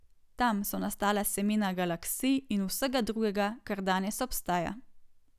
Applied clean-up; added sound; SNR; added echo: none; none; none; none.